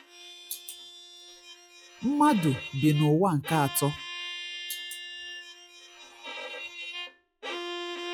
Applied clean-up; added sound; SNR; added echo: classical method log-MMSE.